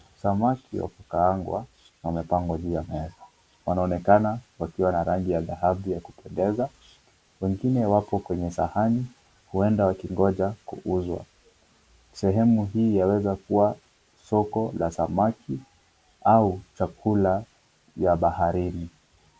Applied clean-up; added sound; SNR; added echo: none; none; none; none.